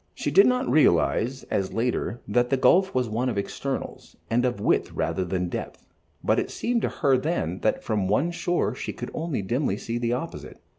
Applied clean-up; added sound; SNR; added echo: none; none; none; none.